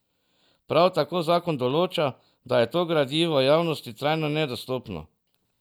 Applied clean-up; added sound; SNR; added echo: none; none; none; none.